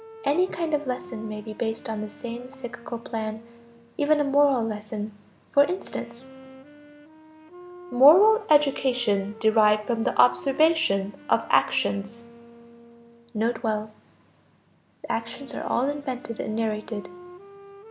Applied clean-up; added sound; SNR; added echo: none; Wind instrument, woodwind instrument; 19 dB; none.